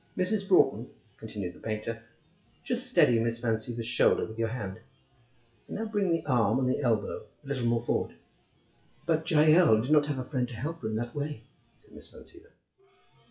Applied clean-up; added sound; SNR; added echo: classical method WPE with log-MMSE.